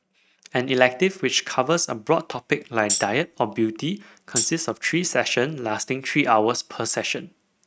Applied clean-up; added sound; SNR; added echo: neural mask model RNNoise.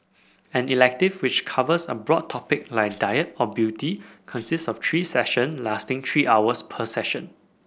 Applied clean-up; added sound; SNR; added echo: neural separator model SepFormer DNS4.